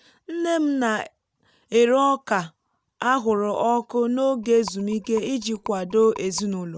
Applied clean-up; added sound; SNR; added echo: none; Rattle; 19 dB; none.